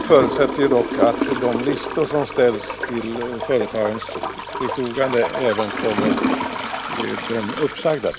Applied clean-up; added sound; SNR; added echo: none; Toilet flush / Gurgling; 4 dB; none.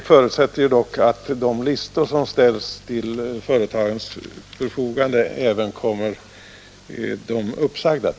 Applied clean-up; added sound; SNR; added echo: none; none; none; none.